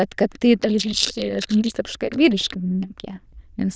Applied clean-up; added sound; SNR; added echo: neural diffusion model UNIVERSE++.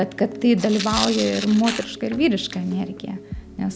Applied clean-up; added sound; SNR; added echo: none; Tearing; 11 dB; none.